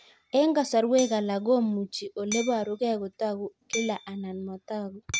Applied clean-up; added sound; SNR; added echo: none; Hammer; 13 dB; none.